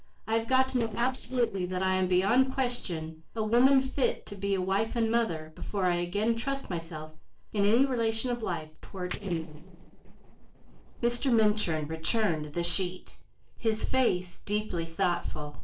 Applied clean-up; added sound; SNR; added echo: neural separator model SepFormer DNS4.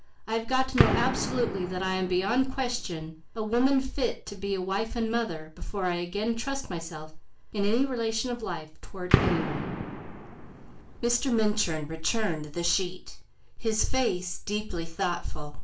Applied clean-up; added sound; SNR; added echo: none; Gunshot, gunfire; 2 dB; reverberation time 0.3 s.